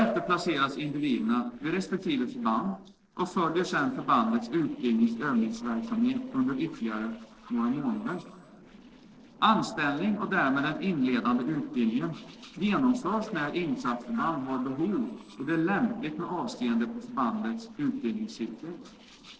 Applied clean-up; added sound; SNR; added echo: neural separator model SepFormer DNS4.